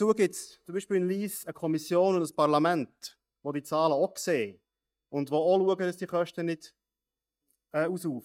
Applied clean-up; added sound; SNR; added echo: neural mask model DeepFilterNet 3.